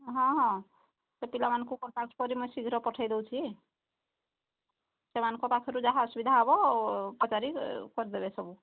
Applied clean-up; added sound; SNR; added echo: none; none; none; none.